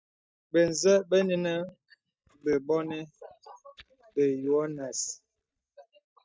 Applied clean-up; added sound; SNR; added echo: neural mask model DeepFilterNet 3.